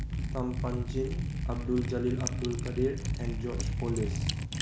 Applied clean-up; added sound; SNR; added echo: none; Liquid; -2 dB; none.